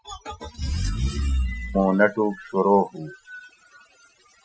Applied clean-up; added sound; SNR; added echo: classical method Wiener filter.